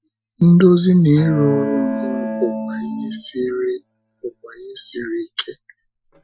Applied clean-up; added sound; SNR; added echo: classical method Wiener filter.